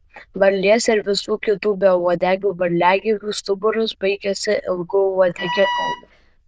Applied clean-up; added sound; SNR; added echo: neural diffusion model UNIVERSE++.